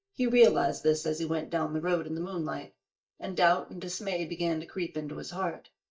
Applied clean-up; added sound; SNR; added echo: neural mask model DeepFilterNet 3.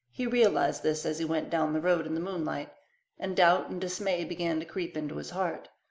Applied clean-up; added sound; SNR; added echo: none; none; none; none.